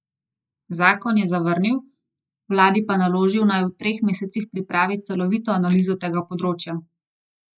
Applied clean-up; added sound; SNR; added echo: neural mask model Resemble Enhance denoiser.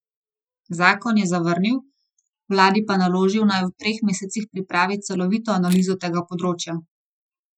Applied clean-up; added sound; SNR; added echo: classical method Wiener filter.